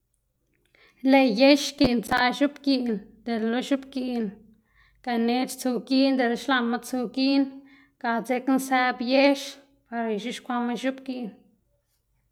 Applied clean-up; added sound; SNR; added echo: none; none; none; none.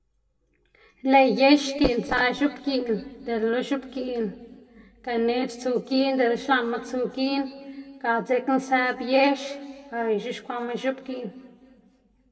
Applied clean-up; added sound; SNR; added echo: none; none; none; reverberation time 1.5 s.